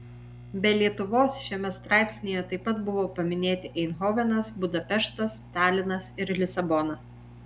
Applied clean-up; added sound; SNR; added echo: none; Microwave oven; 19 dB; none.